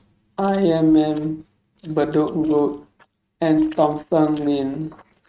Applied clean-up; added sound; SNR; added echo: neural mask model RNNoise.